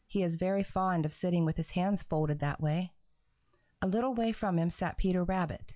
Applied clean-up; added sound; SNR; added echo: none; none; none; none.